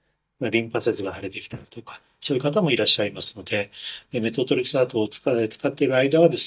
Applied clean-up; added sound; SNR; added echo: neural mask model DeepFilterNet 3.